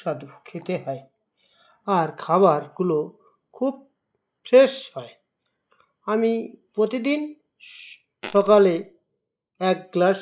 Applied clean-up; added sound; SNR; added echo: neural mask model Resemble Enhance denoiser.